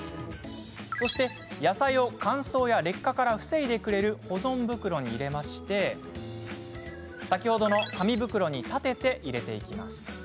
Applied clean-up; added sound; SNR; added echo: none; Bowed string instrument; 19 dB; none.